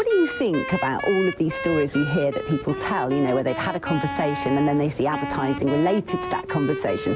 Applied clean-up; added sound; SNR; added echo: none; Wind instrument, woodwind instrument; 8 dB; none.